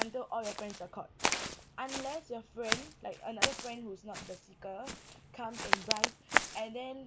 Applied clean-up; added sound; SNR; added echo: none; Walk, footsteps; -5 dB; none.